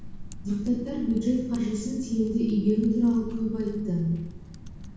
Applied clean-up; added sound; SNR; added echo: none; Typing; 13 dB; reverberation time 1.2 s.